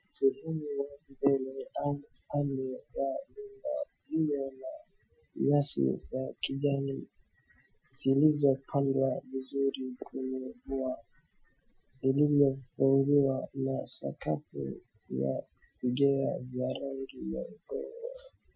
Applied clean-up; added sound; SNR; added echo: classical method Wiener filter.